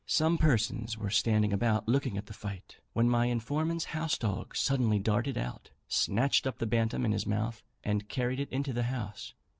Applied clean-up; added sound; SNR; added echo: none; none; none; none.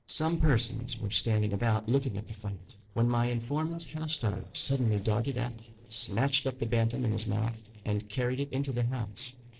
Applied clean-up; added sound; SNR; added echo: neural separator model SepFormer DNS4.